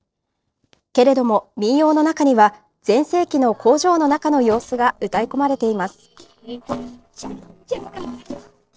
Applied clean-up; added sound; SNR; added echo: neural separator model SepFormer DNS4.